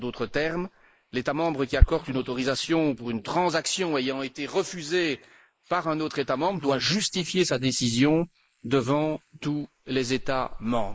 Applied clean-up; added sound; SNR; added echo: neural mask model Resemble Enhance denoiser.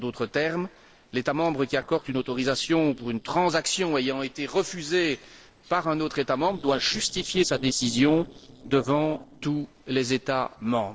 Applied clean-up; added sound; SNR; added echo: neural separator model SepFormer DNS4.